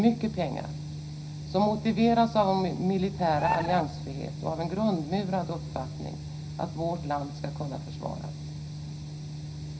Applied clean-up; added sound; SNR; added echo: none; Bird; 2 dB; reverberation time 0.5 s.